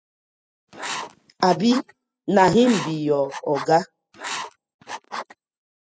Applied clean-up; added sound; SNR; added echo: classical method spectral subtraction.